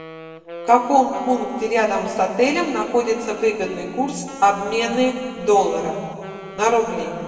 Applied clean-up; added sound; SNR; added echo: none; Wind instrument, woodwind instrument; 16 dB; reverberation time 2.2 s.